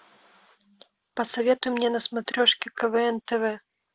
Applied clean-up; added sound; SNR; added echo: none; none; none; none.